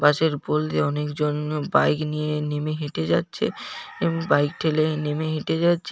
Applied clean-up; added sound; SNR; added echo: none; none; none; none.